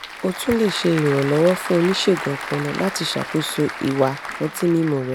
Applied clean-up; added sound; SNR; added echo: none; Applause / Crowd; 10 dB; none.